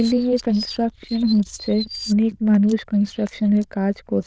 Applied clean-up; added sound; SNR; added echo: neural diffusion model UNIVERSE++.